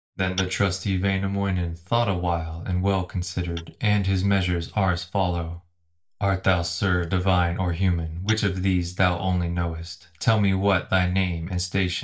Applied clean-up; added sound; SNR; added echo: neural mask model DeepFilterNet 3.